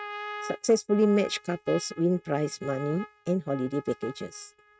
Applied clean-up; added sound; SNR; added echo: neural mask model RNNoise.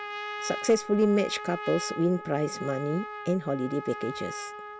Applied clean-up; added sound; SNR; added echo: none; Trumpet; 10 dB; none.